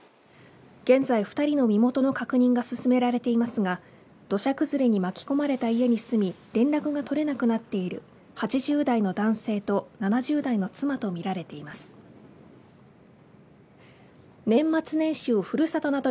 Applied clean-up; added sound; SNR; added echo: none; none; none; none.